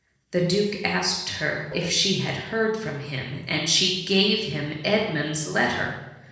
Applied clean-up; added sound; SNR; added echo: neural separator model SepFormer DNS4.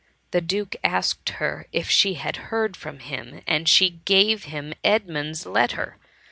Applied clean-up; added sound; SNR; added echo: none; none; none; none.